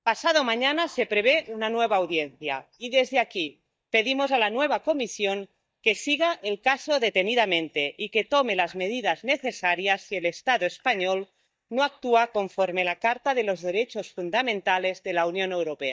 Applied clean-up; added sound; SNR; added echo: neural mask model DeepFilterNet 3.